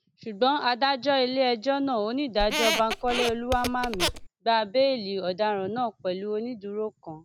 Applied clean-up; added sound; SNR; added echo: none; Squeak; 3 dB; none.